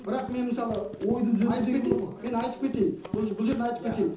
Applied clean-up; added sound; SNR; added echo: none; Run; 12 dB; reverberation time 0.6 s.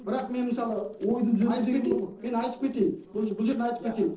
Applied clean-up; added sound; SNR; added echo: neural separator model SepFormer DNS4.